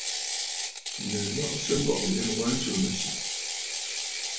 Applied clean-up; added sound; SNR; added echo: none; Ratchet, pawl; 1 dB; reverberation time 0.3 s.